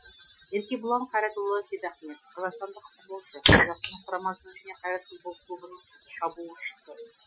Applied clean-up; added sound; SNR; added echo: classical method Wiener filter.